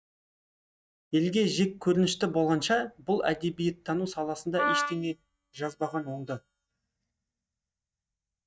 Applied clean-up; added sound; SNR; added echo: neural mask model DeepFilterNet 3.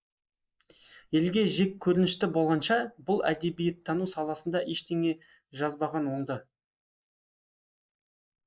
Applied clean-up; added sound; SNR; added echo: neural mask model Resemble Enhance denoiser.